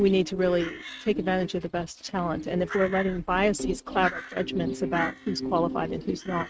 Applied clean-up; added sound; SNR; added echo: neural mask model RNNoise.